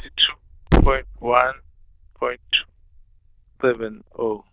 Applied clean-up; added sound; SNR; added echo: neural diffusion model UNIVERSE++.